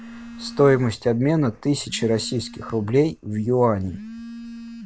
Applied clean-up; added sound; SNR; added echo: none; Telephone; 17 dB; none.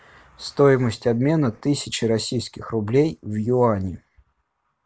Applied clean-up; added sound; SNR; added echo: none; none; none; none.